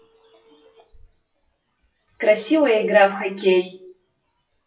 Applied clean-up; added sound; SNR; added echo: classical method WPE with log-MMSE.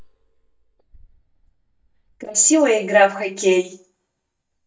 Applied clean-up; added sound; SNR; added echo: neural mask model DeepFilterNet 3.